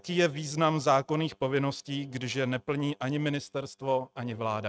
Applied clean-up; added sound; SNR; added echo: neural mask model RNNoise.